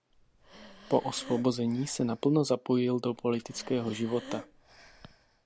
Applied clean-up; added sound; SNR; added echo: none; Breathing; 18 dB; none.